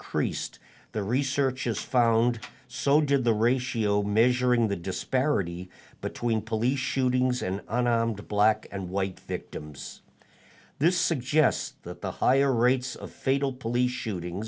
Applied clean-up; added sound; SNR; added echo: none; none; none; none.